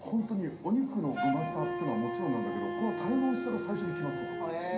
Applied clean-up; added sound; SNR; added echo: none; Wind instrument, woodwind instrument; 4 dB; reverberation time 0.3 s.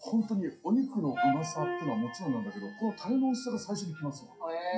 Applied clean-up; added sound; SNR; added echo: classical method WPE with log-MMSE.